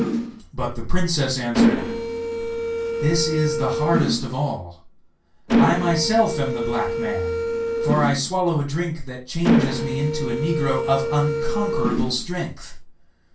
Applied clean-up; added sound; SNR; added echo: none; Mechanisms; 1 dB; reverberation time 0.2 s.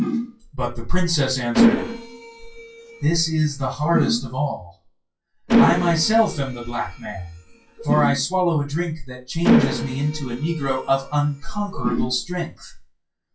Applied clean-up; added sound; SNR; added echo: classical method WPE with log-MMSE.